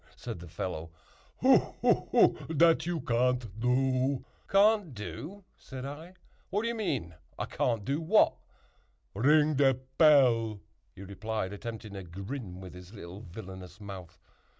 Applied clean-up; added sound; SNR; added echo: none; none; none; none.